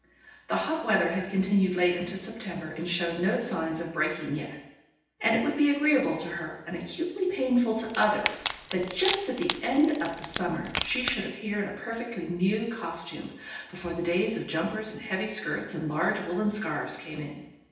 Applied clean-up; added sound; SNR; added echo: none; Wood; 6 dB; reverberation time 0.9 s.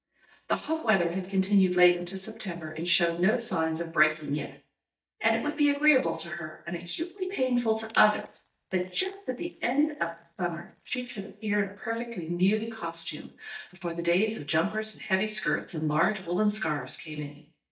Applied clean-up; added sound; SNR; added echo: neural mask model DeepFilterNet 3.